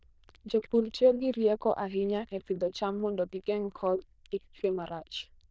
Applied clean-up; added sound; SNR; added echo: neural diffusion model UNIVERSE++.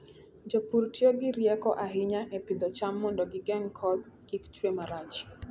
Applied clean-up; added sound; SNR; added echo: none; none; none; none.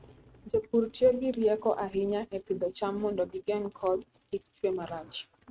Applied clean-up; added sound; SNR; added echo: neural mask model RNNoise.